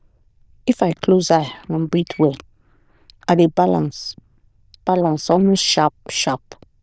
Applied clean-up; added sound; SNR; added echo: neural diffusion model UNIVERSE++.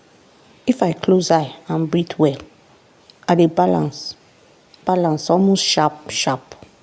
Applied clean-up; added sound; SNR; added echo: none; none; none; none.